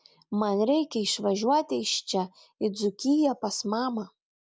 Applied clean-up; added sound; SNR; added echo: none; none; none; none.